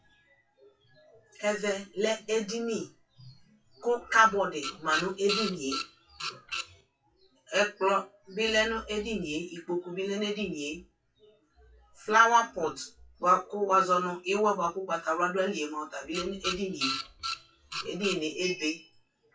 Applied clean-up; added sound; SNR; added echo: classical method WPE with log-MMSE.